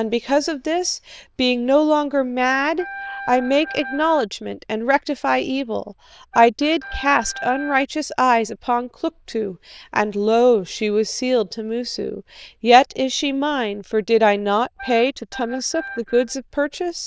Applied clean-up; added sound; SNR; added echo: neural diffusion model UNIVERSE++.